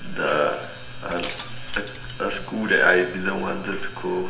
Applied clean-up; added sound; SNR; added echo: none; Glass; 14 dB; reverberation time 0.6 s.